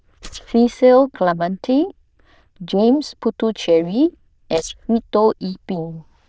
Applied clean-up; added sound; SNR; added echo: neural diffusion model UNIVERSE++.